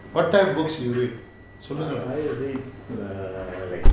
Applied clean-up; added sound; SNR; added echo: none; Alarm; -1 dB; none.